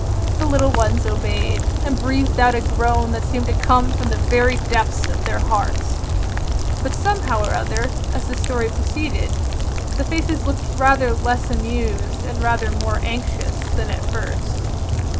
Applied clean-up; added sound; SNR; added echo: none; Rain; -4 dB; none.